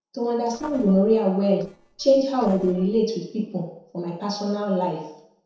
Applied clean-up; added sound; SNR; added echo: neural separator model SepFormer DNS4.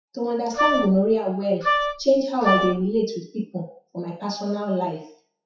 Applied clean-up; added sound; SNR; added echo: classical method WPE with log-MMSE.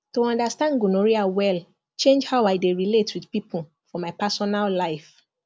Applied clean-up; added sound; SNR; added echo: none; none; none; none.